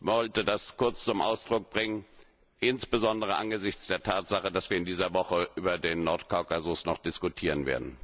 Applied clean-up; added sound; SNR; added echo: none; none; none; none.